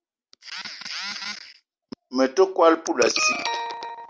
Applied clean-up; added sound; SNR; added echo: none; none; none; none.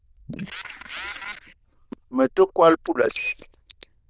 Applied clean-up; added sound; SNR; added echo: neural diffusion model UNIVERSE++.